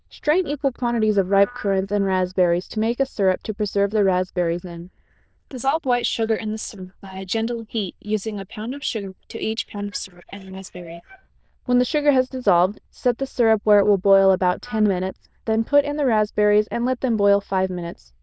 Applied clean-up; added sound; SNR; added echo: neural diffusion model UNIVERSE++.